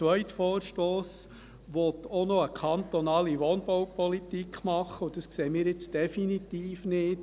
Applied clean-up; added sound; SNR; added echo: none; none; none; none.